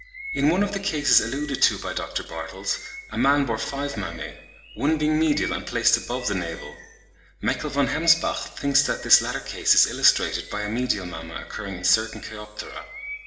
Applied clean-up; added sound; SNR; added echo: none; Bird vocalization, bird call, bird song; 16 dB; reverberation time 1.1 s.